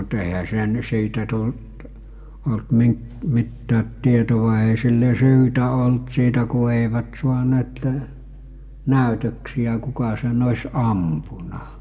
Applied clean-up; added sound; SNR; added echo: none; none; none; reverberation time 1.0 s.